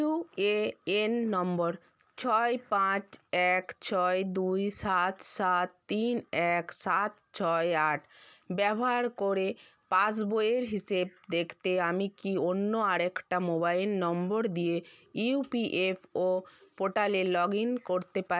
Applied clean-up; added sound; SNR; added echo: none; none; none; none.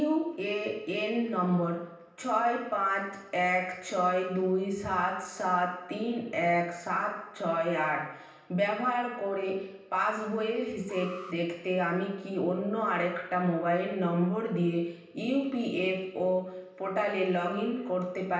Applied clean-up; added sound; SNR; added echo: none; Alarm; 20 dB; reverberation time 0.9 s.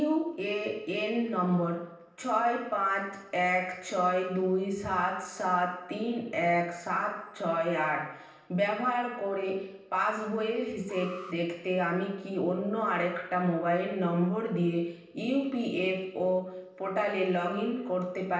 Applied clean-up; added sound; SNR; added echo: neural separator model SepFormer DNS4.